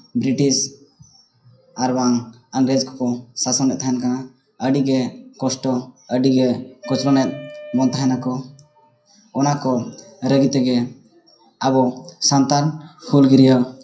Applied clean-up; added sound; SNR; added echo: classical method WPE with log-MMSE.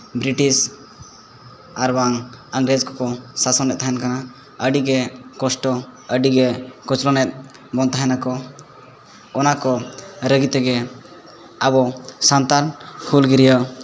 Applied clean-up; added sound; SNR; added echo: none; none; none; none.